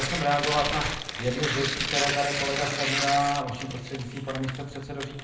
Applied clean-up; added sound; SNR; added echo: none; Tearing; 2 dB; reverberation time 0.7 s.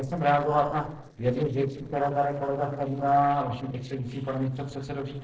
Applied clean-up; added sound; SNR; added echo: neural separator model SepFormer DNS4.